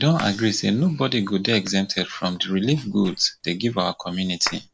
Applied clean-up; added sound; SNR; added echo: neural separator model SepFormer DNS4.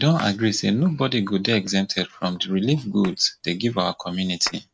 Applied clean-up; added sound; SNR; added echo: neural mask model RNNoise.